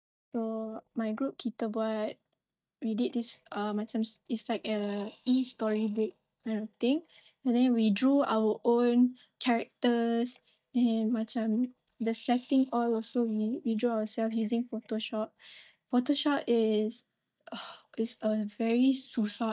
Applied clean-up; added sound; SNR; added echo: neural mask model DeepFilterNet 3.